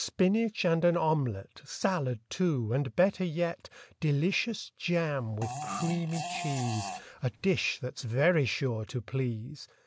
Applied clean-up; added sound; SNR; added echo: none; Fart; 10 dB; none.